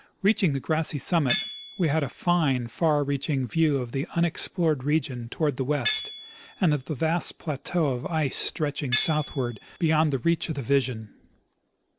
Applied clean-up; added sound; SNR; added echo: none; Tools; 12 dB; none.